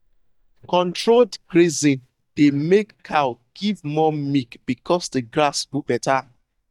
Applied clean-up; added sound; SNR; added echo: neural mask model DeepFilterNet 3.